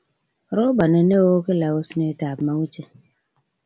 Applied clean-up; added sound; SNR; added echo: none; none; none; none.